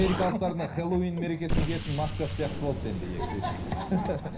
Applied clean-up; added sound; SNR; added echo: none; Explosion; 4 dB; reverberation time 0.5 s.